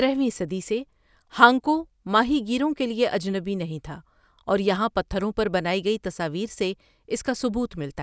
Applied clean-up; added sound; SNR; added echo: none; none; none; none.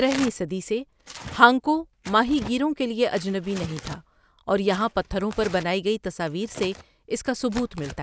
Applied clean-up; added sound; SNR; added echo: none; Tearing; 17 dB; none.